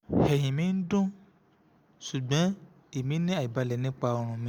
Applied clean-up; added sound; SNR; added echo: none; none; none; none.